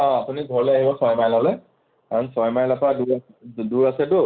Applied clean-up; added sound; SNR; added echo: none; none; none; none.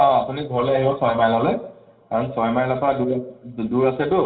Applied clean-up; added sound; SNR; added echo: none; none; none; reverberation time 0.9 s.